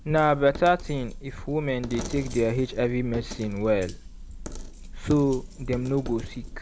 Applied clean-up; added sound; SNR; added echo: none; Coin (dropping); 11 dB; none.